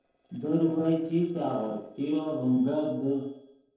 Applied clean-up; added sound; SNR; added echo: neural separator model SepFormer DNS4.